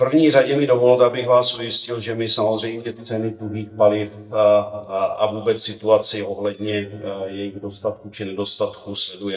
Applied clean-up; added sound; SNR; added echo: neural mask model DeepFilterNet 3.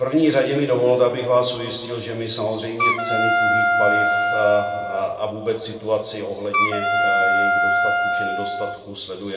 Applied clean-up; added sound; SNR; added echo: none; Wind instrument, woodwind instrument; -2 dB; reverberation time 2.0 s.